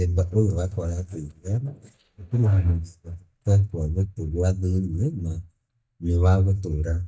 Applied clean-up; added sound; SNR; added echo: neural mask model DeepFilterNet 3.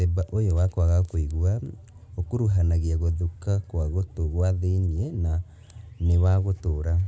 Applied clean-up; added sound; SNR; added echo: none; none; none; none.